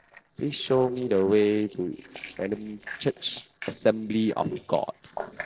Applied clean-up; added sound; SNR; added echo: neural separator model SepFormer DNS4.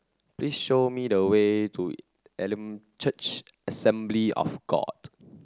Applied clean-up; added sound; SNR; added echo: none; none; none; none.